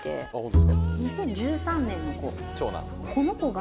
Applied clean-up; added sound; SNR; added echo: none; Bowed string instrument; -3 dB; none.